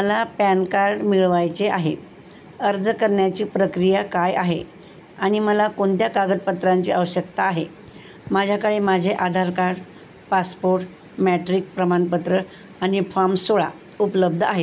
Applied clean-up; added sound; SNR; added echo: none; none; none; none.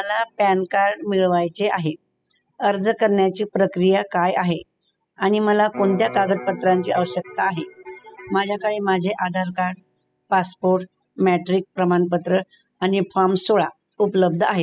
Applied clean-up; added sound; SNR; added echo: classical method spectral subtraction.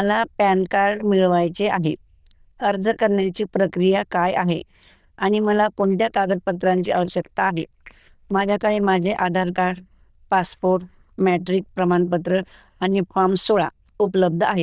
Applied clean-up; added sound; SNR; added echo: neural diffusion model UNIVERSE++.